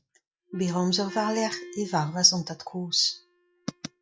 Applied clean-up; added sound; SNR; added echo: classical method log-MMSE.